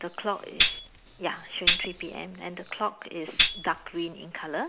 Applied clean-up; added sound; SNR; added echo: none; Tambourine; -5 dB; none.